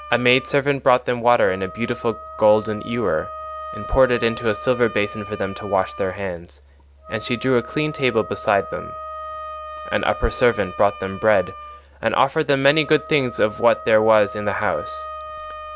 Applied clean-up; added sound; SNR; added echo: none; Wind instrument, woodwind instrument; 14 dB; none.